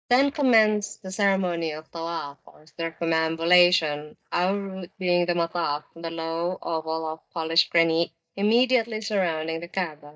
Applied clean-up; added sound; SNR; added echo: neural mask model DeepFilterNet 3.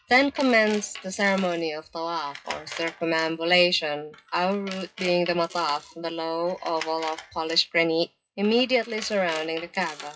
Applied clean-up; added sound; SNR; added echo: classical method WPE with log-MMSE.